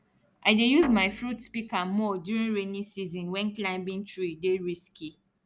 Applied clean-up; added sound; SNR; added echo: none; Guitar; 12 dB; none.